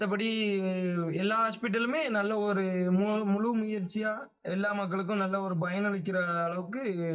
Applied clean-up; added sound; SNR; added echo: neural mask model DeepFilterNet 3.